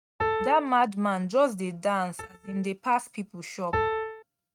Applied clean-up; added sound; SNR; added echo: neural mask model RNNoise.